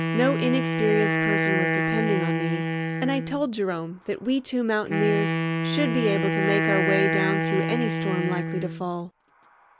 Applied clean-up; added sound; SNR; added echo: none; Wind instrument, woodwind instrument; -1 dB; none.